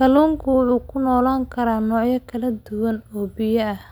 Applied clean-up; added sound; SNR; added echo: none; none; none; none.